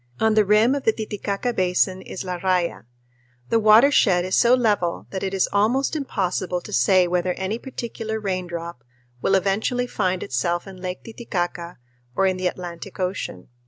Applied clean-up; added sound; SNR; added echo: none; none; none; none.